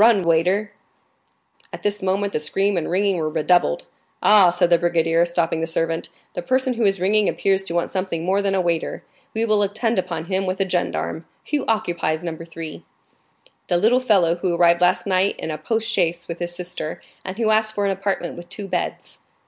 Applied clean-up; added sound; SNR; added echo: none; none; none; none.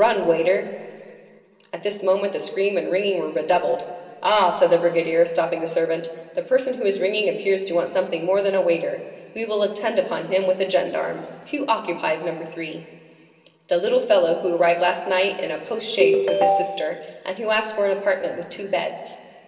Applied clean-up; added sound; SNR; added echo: none; Ringtone; -2 dB; reverberation time 2.2 s.